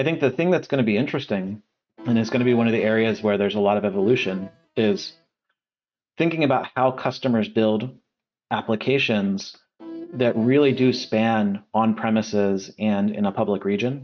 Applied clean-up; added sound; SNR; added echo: neural mask model RNNoise.